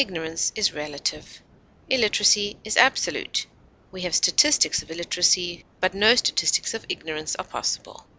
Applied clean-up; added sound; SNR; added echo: none; none; none; none.